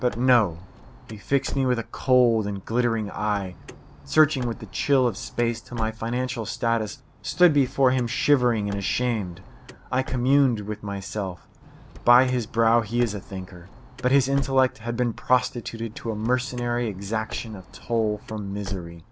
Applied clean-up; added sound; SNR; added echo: none; Car; 14 dB; none.